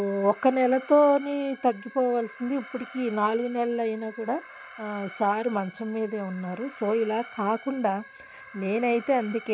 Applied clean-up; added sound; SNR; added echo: none; Alarm; 19 dB; none.